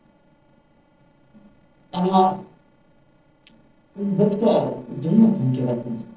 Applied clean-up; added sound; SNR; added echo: neural separator model SepFormer DNS4.